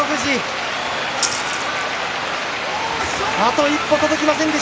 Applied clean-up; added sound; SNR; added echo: none; Rattle (instrument); 10 dB; none.